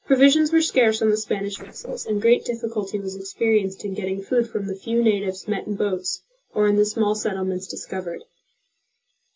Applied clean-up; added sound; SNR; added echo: neural separator model SepFormer DNS4.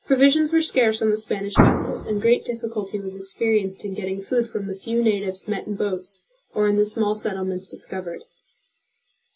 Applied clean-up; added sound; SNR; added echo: none; Explosion; -2 dB; reverberation time 0.2 s.